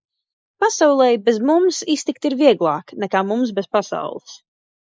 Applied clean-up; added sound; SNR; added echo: neural mask model Resemble Enhance denoiser.